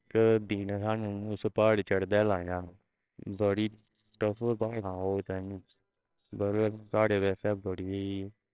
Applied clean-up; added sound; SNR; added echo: neural separator model SepFormer WHAMR!.